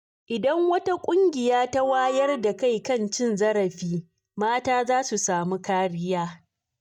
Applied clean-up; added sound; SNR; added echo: neural mask model DeepFilterNet 3.